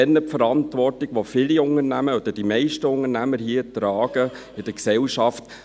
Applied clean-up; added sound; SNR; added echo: none; none; none; none.